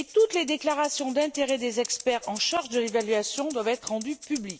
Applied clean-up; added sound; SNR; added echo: none; Rattle (instrument); 16 dB; none.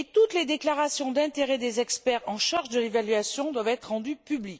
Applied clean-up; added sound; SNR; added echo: none; none; none; none.